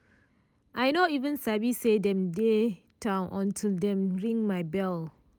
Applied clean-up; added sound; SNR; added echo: none; none; none; none.